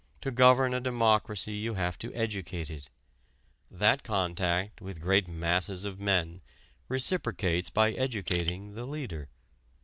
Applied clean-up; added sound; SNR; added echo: none; Crushing; 4 dB; none.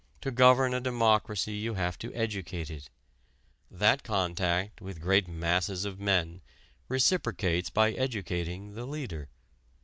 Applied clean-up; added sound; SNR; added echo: none; none; none; none.